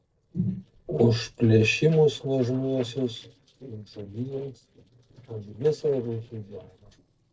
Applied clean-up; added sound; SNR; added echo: neural separator model SepFormer DNS4.